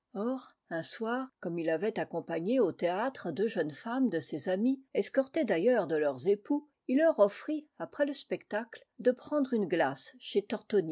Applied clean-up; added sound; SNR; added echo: none; none; none; none.